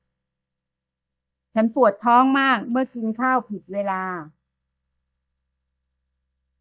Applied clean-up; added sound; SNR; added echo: neural mask model DeepFilterNet 3.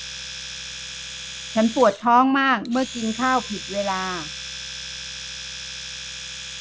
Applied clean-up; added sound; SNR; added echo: none; Domestic sounds, home sounds; 10 dB; none.